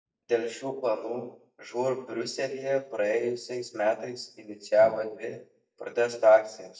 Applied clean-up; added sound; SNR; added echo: neural mask model DeepFilterNet 3.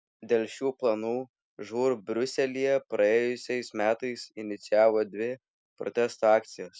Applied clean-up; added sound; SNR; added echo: none; none; none; none.